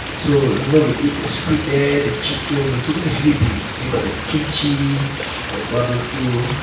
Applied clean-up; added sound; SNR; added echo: none; Stream; 7 dB; reverberation time 0.6 s.